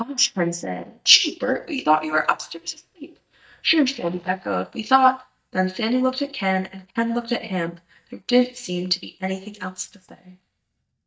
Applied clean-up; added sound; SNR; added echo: neural mask model DeepFilterNet 3.